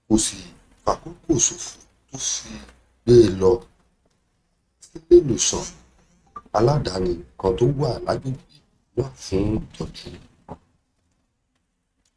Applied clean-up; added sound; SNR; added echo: neural mask model RNNoise.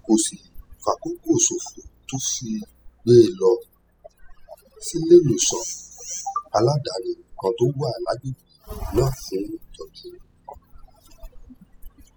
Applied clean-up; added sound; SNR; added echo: classical method spectral subtraction.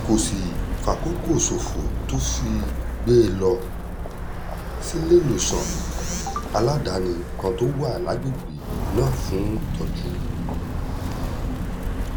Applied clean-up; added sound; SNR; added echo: none; Walk, footsteps; 2 dB; none.